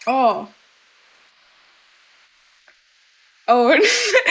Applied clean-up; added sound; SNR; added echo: neural mask model Resemble Enhance denoiser.